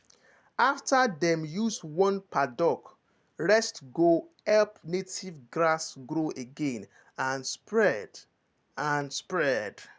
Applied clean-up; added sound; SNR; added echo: none; none; none; none.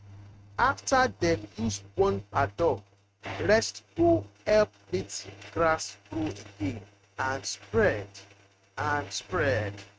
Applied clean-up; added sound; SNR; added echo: neural mask model RNNoise.